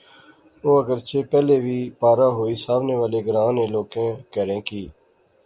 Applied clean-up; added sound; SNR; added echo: none; none; none; none.